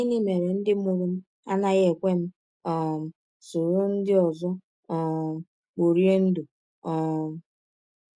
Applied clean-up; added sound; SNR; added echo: none; none; none; none.